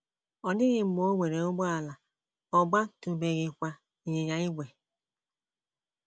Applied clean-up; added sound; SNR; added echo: none; none; none; none.